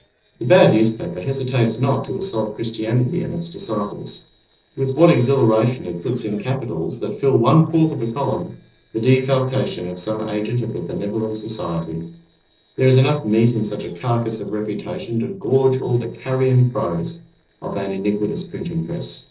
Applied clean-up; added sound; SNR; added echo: neural separator model SepFormer DNS4.